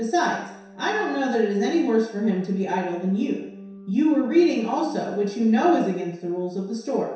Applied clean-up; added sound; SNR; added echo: none; Organ; 20 dB; reverberation time 0.7 s.